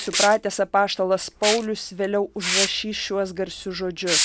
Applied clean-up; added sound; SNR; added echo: none; Liquid; 4 dB; none.